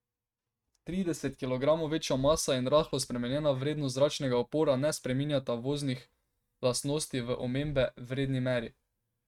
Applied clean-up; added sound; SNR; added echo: neural mask model RNNoise.